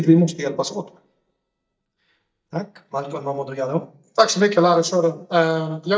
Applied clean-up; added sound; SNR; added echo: neural mask model DeepFilterNet 3.